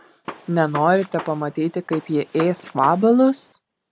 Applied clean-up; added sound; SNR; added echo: none; Gunshot, gunfire; 16 dB; none.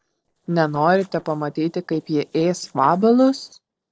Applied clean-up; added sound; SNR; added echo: neural separator model SepFormer DNS4.